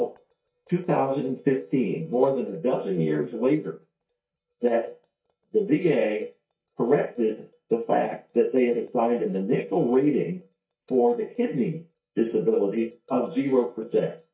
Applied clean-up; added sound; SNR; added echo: neural mask model DeepFilterNet 3.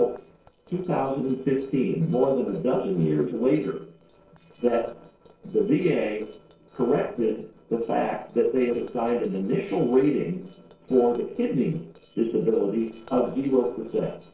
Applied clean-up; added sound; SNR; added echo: neural separator model SepFormer DNS4.